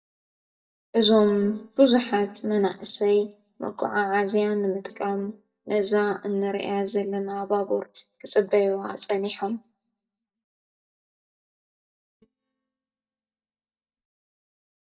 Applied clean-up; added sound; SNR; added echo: neural mask model DeepFilterNet 3.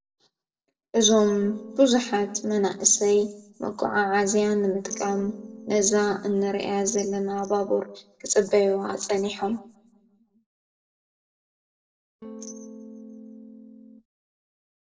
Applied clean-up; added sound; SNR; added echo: neural separator model SepFormer DNS4.